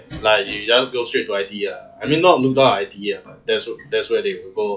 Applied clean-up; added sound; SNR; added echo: classical method log-MMSE.